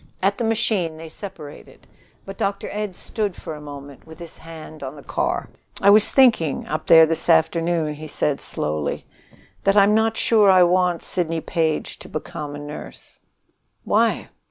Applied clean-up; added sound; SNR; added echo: none; none; none; none.